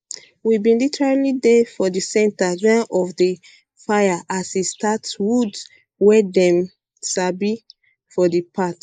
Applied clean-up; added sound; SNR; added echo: neural mask model Resemble Enhance denoiser.